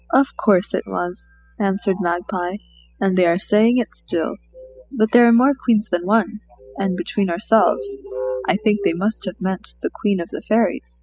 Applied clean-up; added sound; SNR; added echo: classical method spectral subtraction.